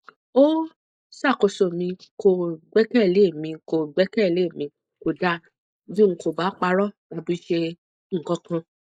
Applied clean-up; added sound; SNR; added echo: neural mask model Resemble Enhance denoiser.